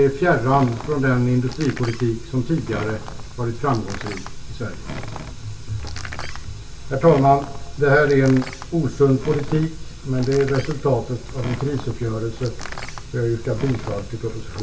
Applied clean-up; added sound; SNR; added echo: none; Door; 16 dB; reverberation time 0.2 s.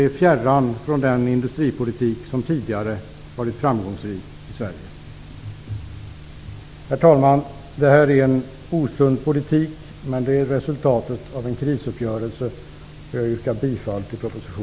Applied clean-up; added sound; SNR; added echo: none; none; none; none.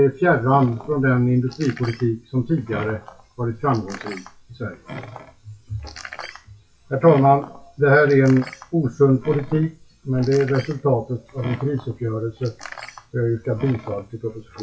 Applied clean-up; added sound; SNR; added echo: classical method WPE with log-MMSE.